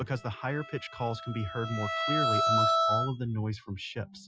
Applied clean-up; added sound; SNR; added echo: classical method Wiener filter.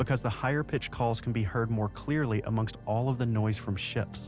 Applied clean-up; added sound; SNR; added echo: none; none; none; none.